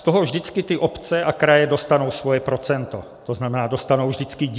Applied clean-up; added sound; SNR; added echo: none; none; none; none.